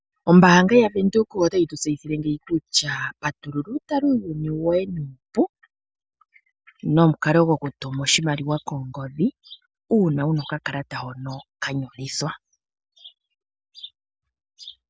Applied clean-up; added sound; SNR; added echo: none; none; none; none.